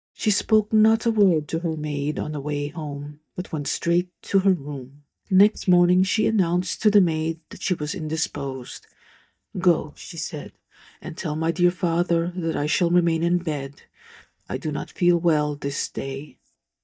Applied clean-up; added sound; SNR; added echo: neural mask model DeepFilterNet 3.